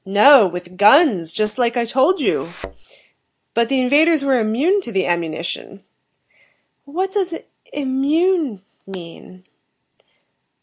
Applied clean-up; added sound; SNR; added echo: none; Thump, thud; 16 dB; none.